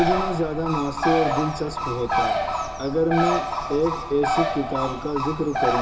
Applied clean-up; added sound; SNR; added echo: none; Bird; 0 dB; reverberation time 0.2 s.